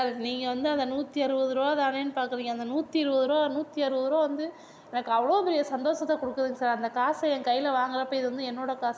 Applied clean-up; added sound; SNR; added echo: none; none; none; none.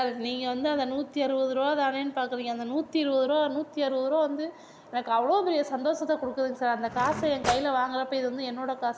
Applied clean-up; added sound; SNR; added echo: none; Cutlery, silverware / Drawer open or close; 9 dB; none.